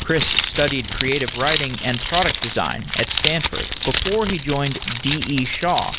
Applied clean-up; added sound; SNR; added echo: none; Keys jangling; 2 dB; none.